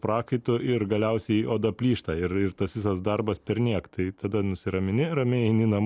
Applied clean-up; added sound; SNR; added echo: none; none; none; none.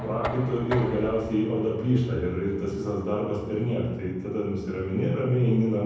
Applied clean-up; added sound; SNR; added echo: none; Knock; 15 dB; reverberation time 1.1 s.